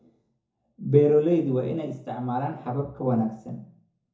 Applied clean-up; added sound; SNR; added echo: none; none; none; reverberation time 0.6 s.